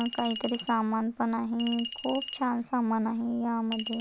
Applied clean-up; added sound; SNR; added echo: none; Chink, clink; 13 dB; none.